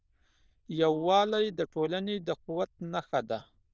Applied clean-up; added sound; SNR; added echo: neural diffusion model UNIVERSE++.